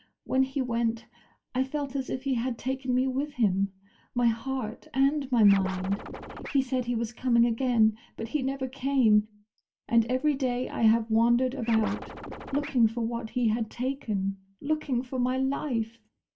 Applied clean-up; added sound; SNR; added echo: none; Scratching (performance technique); 11 dB; reverberation time 0.2 s.